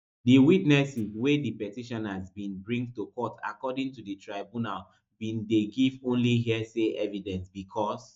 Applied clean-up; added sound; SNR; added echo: neural mask model DeepFilterNet 3.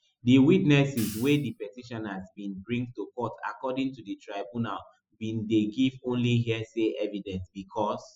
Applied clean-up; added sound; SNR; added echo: classical method spectral subtraction.